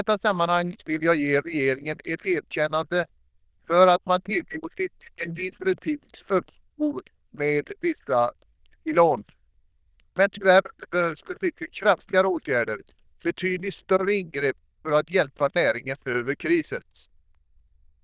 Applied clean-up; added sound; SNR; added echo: neural diffusion model UNIVERSE++.